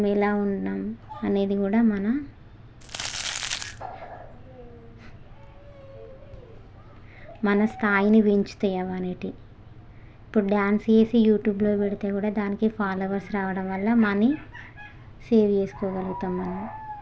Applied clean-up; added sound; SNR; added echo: none; Crumpling, crinkling; 7 dB; none.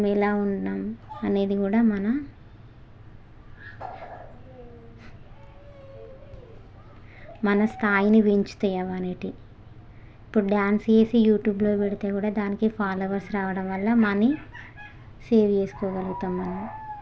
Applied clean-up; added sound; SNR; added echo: none; none; none; none.